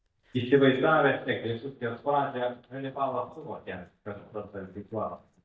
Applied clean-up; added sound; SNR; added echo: neural mask model DeepFilterNet 3.